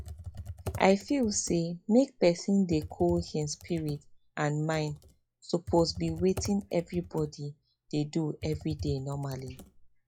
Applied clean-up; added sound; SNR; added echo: classical method log-MMSE.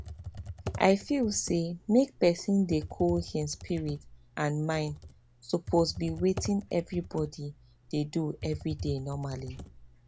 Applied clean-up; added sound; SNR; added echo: none; Computer keyboard; 13 dB; none.